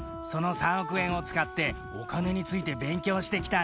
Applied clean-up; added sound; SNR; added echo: none; Snare drum + Drum kit; 18 dB; none.